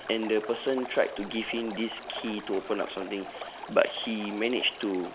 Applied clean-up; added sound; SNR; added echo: none; Stream; 12 dB; none.